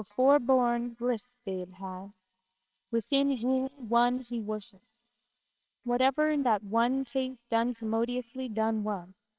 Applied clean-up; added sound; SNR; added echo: neural separator model SepFormer WHAMR!.